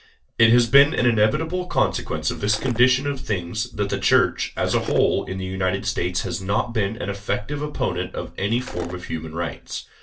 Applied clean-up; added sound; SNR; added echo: none; Skateboard; 12 dB; reverberation time 0.2 s.